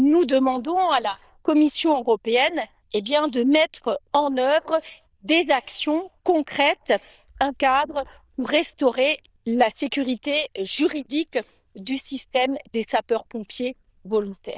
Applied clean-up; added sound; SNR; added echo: neural diffusion model UNIVERSE++.